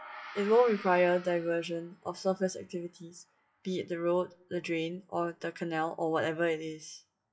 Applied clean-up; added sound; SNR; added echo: classical method WPE with log-MMSE.